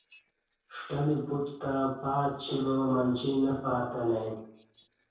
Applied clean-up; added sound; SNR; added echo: neural separator model SepFormer DNS4.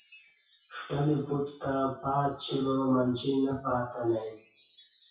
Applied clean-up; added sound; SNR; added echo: classical method WPE with log-MMSE.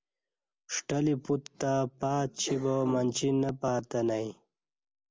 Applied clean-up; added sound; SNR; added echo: none; none; none; none.